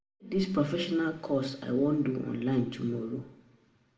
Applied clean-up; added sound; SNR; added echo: none; none; none; reverberation time 0.5 s.